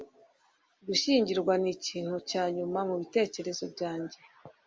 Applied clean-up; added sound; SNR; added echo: none; none; none; none.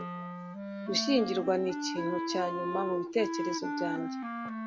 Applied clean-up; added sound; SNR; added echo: none; Wind instrument, woodwind instrument; 3 dB; none.